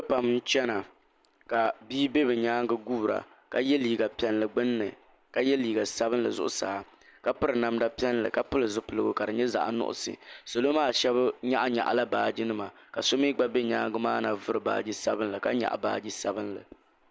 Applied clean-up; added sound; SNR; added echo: none; none; none; none.